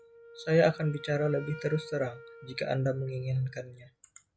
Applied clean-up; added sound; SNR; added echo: none; Wind instrument, woodwind instrument; 18 dB; none.